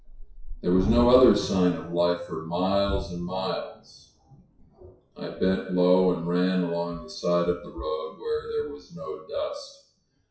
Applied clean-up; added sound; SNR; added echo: classical method WPE with log-MMSE.